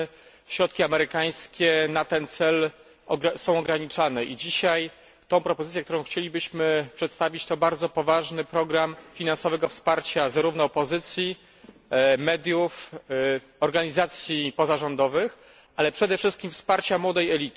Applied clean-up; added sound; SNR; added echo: none; none; none; none.